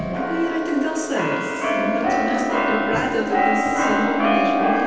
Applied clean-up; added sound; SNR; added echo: none; Keyboard (musical); -4 dB; reverberation time 0.9 s.